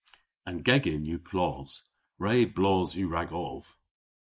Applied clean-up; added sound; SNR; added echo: neural mask model Resemble Enhance denoiser.